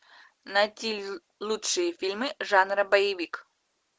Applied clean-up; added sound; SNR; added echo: none; none; none; none.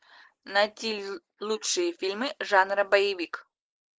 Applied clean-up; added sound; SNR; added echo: neural mask model Resemble Enhance denoiser.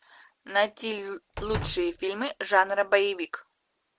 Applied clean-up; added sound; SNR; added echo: none; Slam; 11 dB; none.